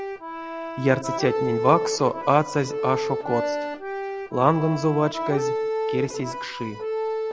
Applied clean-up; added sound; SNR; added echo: none; Accordion; 3 dB; none.